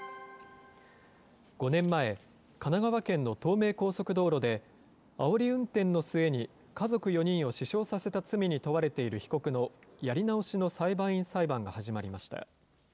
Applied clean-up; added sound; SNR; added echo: none; none; none; none.